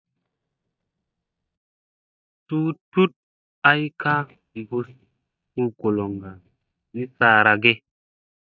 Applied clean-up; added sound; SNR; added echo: neural mask model DeepFilterNet 3.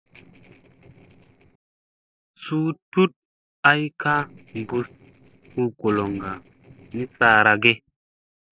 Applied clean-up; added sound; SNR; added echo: neural separator model SepFormer DNS4.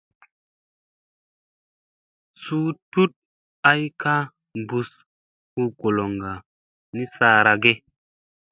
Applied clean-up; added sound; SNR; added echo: none; none; none; none.